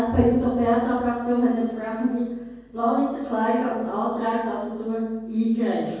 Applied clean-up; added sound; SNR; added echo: none; none; none; reverberation time 1.3 s.